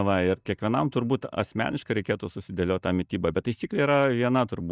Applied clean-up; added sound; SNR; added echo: neural mask model DeepFilterNet 3.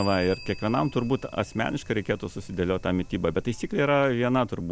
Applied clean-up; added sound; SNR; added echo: none; Bell + Wind; 17 dB; none.